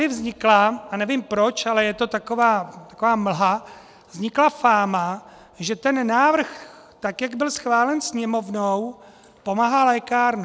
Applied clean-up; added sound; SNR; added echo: none; none; none; none.